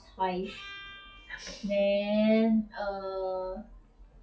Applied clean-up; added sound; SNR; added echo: classical method log-MMSE.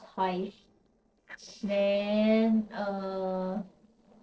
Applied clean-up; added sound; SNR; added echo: neural separator model SepFormer DNS4.